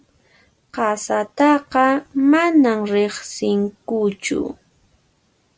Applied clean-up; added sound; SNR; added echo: none; none; none; none.